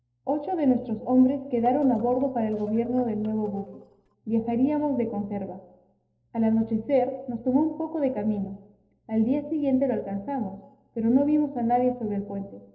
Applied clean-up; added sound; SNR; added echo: neural separator model SepFormer DNS4.